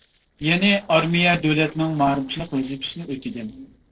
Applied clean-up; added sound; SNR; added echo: neural separator model SepFormer DNS4.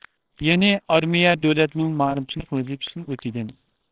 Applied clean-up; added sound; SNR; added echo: neural separator model SepFormer WHAMR!.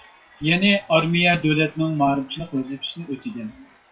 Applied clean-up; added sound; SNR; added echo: classical method WPE with log-MMSE.